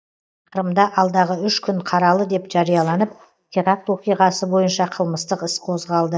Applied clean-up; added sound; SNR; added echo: neural mask model DeepFilterNet 3.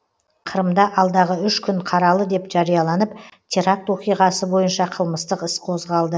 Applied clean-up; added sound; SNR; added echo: none; none; none; none.